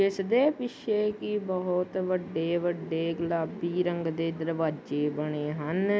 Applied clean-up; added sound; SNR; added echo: none; none; none; none.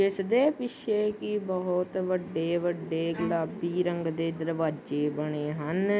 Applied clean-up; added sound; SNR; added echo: none; Bowed string instrument; 14 dB; none.